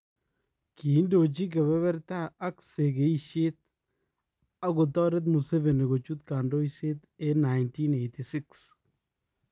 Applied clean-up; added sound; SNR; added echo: none; none; none; none.